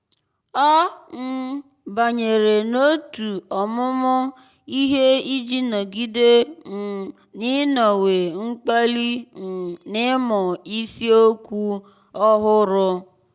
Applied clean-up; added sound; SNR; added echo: none; none; none; none.